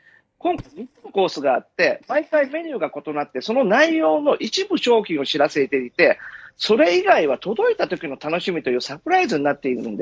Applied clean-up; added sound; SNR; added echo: neural mask model DeepFilterNet 3.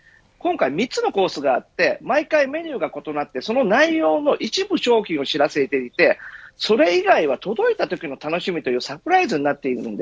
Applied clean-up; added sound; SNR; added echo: none; none; none; none.